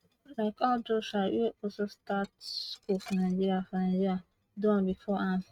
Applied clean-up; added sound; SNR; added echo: neural mask model RNNoise.